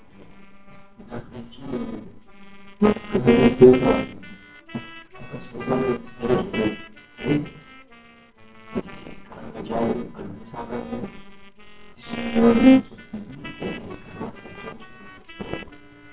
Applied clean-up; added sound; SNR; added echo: neural separator model SepFormer WHAMR!.